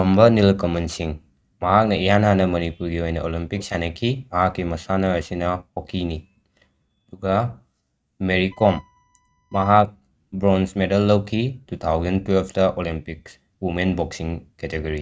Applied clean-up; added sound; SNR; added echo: neural mask model RNNoise.